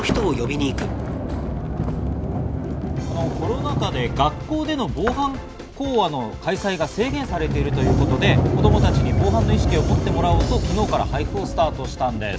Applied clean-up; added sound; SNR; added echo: none; Sliding door; -2 dB; none.